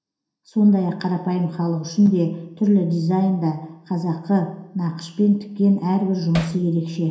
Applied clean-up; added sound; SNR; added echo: none; Hammer; 11 dB; reverberation time 0.7 s.